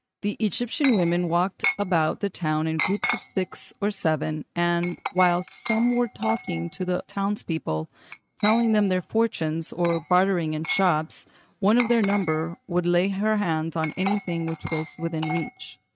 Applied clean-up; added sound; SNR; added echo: neural mask model RNNoise.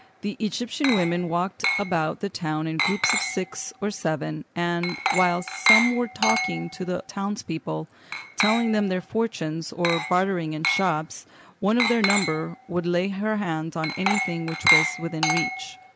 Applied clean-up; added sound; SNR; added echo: none; Glass; 3 dB; none.